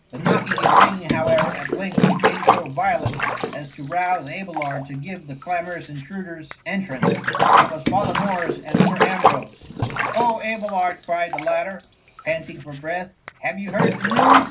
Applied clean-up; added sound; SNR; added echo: none; Sink (filling or washing); -4 dB; reverberation time 0.4 s.